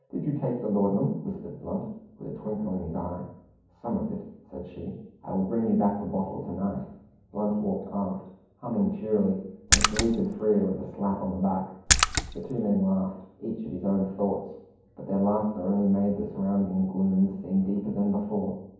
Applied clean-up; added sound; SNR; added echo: none; Splash, splatter; -3 dB; reverberation time 1.2 s.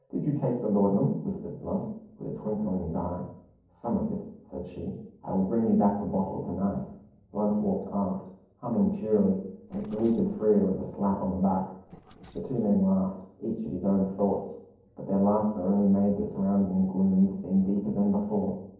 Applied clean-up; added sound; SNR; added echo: neural separator model SepFormer DNS4.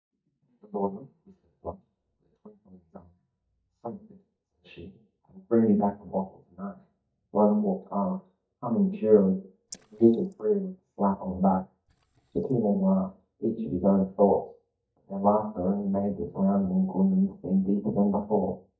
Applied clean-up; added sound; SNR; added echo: neural mask model DeepFilterNet 3.